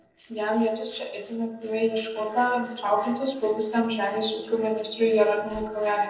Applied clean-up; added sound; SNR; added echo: neural separator model SepFormer DNS4.